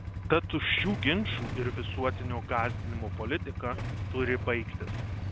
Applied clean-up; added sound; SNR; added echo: none; Idling / Engine starting / Motorcycle / Accelerating, revving, vroom; 3 dB; none.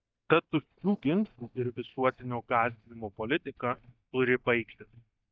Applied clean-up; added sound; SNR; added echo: neural mask model DeepFilterNet 3.